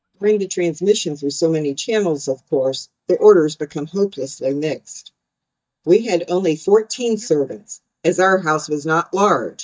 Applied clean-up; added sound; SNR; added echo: neural mask model DeepFilterNet 3.